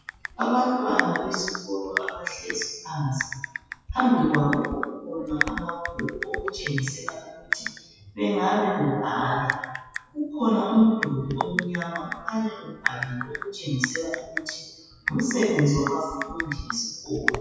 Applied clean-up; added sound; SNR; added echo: classical method WPE with log-MMSE.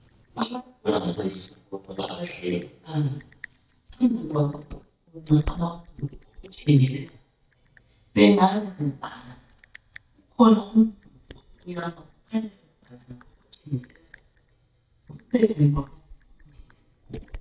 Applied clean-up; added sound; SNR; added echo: neural mask model DeepFilterNet 3.